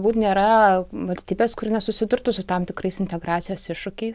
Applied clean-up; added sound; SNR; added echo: none; none; none; none.